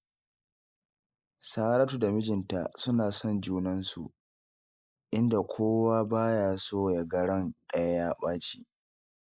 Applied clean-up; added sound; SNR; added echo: neural mask model Resemble Enhance denoiser.